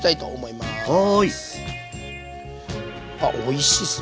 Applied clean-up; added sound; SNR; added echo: none; none; none; none.